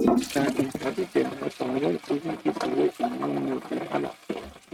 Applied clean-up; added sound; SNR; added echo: neural mask model RNNoise.